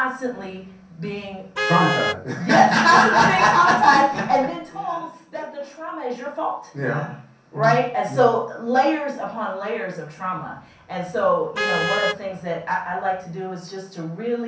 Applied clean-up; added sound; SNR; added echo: none; Vehicle horn, car horn, honking; 9 dB; reverberation time 0.6 s.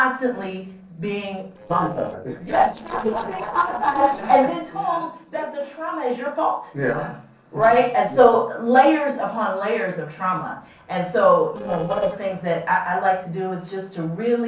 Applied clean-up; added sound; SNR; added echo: neural separator model SepFormer DNS4.